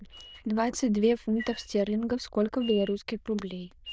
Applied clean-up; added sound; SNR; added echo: neural diffusion model UNIVERSE++.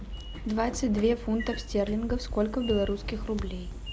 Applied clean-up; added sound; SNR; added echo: none; Sliding door / Train; 15 dB; none.